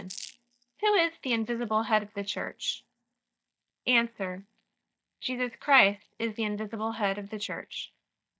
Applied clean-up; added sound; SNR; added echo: neural mask model DeepFilterNet 3.